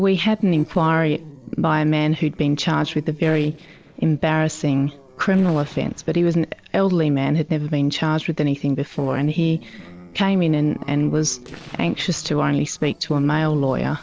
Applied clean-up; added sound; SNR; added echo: neural separator model SepFormer DNS4.